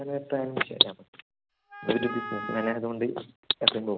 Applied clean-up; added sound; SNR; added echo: none; Wind instrument, woodwind instrument; 9 dB; none.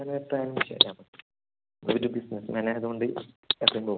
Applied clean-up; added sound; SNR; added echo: none; none; none; none.